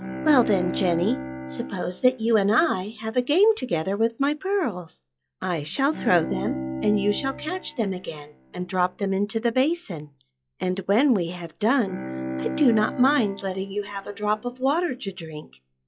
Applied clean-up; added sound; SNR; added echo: classical method log-MMSE.